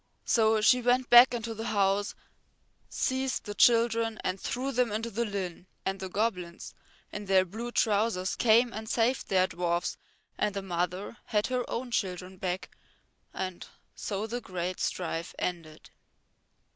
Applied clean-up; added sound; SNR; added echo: none; none; none; none.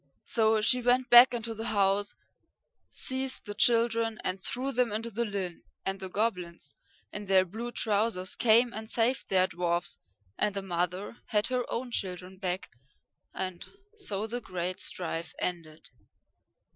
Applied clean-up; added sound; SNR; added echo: classical method Wiener filter.